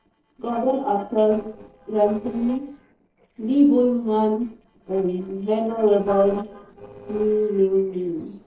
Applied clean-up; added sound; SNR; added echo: neural separator model SepFormer DNS4.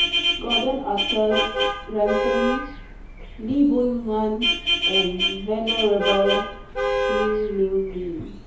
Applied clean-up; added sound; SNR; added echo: none; Vehicle horn, car horn, honking; 1 dB; reverberation time 0.5 s.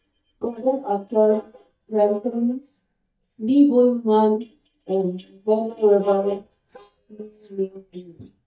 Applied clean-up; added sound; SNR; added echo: neural mask model DeepFilterNet 3.